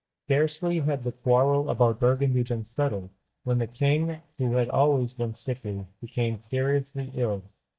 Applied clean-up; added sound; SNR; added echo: neural mask model DeepFilterNet 3.